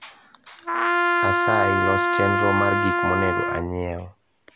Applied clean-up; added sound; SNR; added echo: none; Trumpet; -5 dB; none.